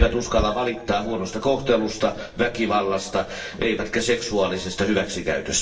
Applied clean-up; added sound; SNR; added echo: neural separator model SepFormer DNS4.